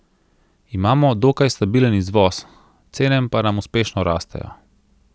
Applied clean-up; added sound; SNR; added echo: none; none; none; none.